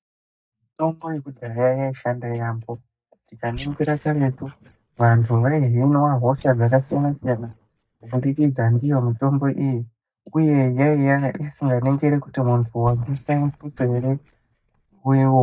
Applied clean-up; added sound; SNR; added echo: neural mask model DeepFilterNet 3.